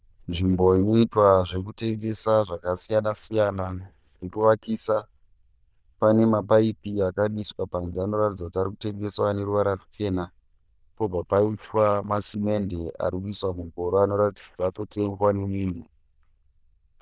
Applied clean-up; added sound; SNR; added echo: neural diffusion model UNIVERSE++.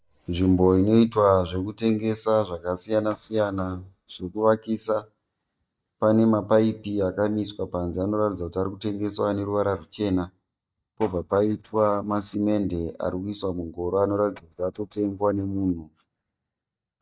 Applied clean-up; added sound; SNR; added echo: neural mask model DeepFilterNet 3.